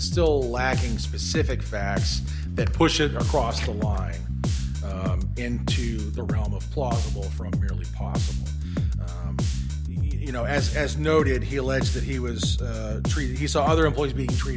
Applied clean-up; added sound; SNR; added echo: none; Bass guitar; -2 dB; none.